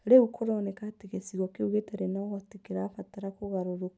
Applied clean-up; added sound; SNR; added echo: none; none; none; none.